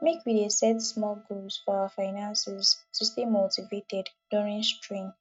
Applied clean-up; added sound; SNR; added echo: neural mask model RNNoise.